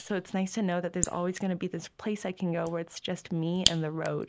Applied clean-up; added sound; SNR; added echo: neural mask model Resemble Enhance denoiser.